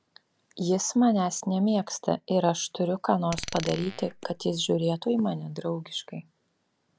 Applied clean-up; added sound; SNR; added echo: none; Glass; 13 dB; none.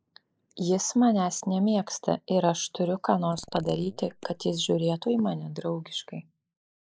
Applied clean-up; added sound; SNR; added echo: neural mask model Resemble Enhance denoiser.